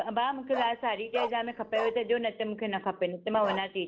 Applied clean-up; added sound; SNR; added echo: none; Bark; 11 dB; none.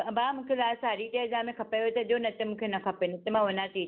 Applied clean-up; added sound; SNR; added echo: none; none; none; none.